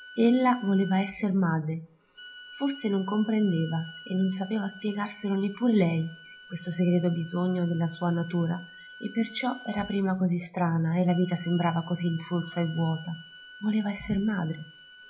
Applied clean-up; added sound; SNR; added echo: none; Bowed string instrument; 20 dB; reverberation time 0.4 s.